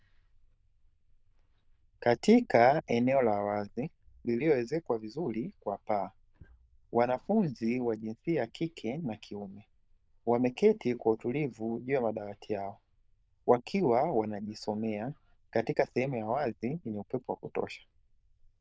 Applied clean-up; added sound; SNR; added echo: neural diffusion model UNIVERSE++.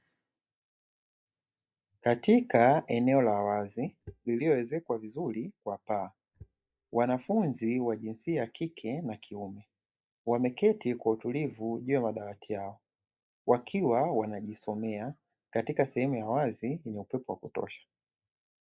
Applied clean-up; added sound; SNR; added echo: neural mask model DeepFilterNet 3.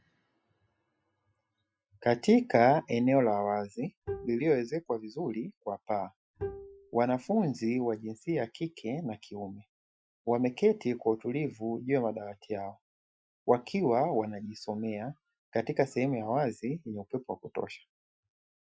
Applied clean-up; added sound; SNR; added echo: classical method Wiener filter.